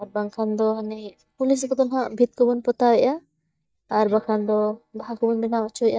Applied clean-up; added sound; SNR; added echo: neural mask model DeepFilterNet 3.